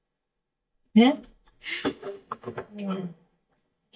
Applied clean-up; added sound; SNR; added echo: neural mask model DeepFilterNet 3.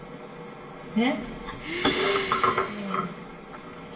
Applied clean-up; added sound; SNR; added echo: none; Breathing; 3 dB; reverberation time 2.0 s.